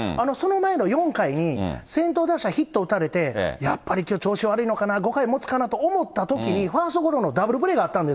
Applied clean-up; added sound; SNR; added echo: none; none; none; none.